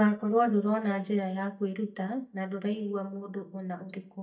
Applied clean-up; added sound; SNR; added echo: neural mask model DeepFilterNet 3.